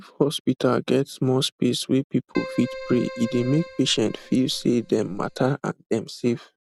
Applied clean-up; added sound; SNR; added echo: none; Keyboard (musical); 14 dB; none.